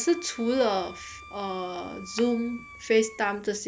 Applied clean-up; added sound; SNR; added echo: none; Wind instrument, woodwind instrument; 19 dB; none.